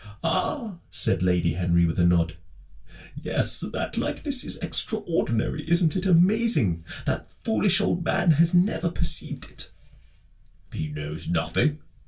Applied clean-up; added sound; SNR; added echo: none; none; none; reverberation time 0.1 s.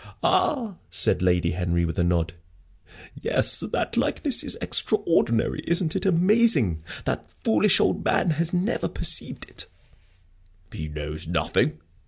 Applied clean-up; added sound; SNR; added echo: none; none; none; none.